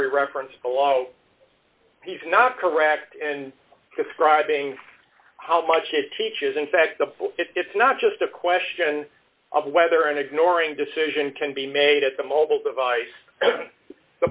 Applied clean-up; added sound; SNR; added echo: none; none; none; none.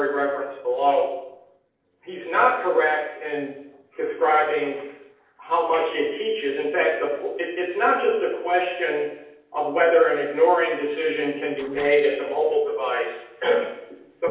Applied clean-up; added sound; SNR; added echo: neural separator model SepFormer DNS4.